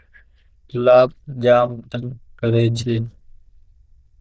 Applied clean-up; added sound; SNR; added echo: neural diffusion model UNIVERSE++.